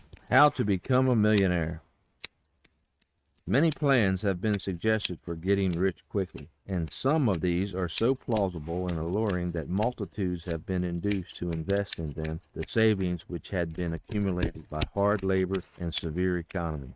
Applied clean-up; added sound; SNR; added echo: neural mask model RNNoise.